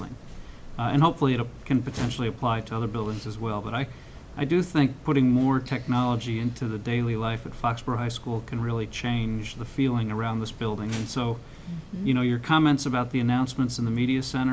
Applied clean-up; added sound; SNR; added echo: none; none; none; none.